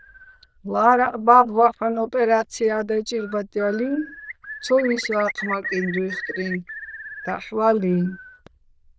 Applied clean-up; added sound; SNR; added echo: neural diffusion model UNIVERSE++.